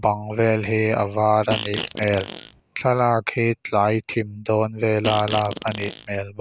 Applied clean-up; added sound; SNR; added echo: none; Fart; 9 dB; none.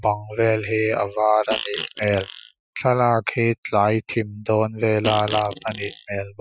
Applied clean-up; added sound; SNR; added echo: classical method Wiener filter.